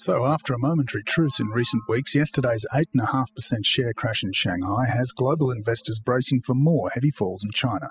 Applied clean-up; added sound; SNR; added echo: classical method spectral subtraction.